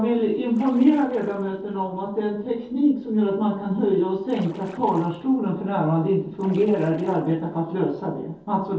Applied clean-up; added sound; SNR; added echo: neural separator model SepFormer DNS4.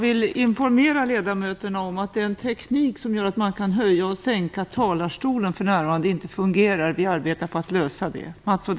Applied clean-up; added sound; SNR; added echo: none; none; none; none.